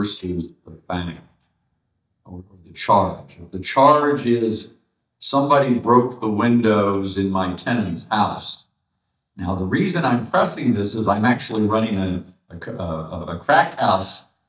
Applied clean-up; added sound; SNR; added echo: neural mask model DeepFilterNet 3.